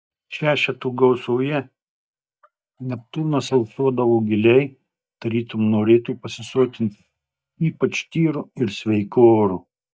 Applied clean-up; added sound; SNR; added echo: neural mask model DeepFilterNet 3.